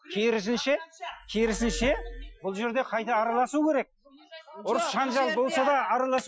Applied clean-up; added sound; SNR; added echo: classical method Wiener filter.